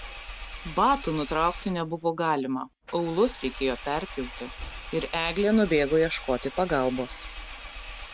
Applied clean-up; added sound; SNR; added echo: none; Engine; 13 dB; none.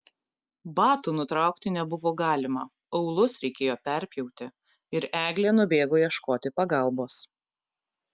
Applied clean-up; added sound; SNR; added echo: none; none; none; none.